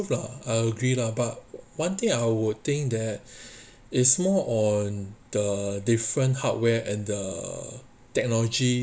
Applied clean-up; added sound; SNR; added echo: none; none; none; none.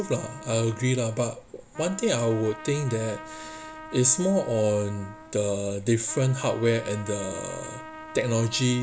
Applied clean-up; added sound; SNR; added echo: none; Trumpet; 16 dB; none.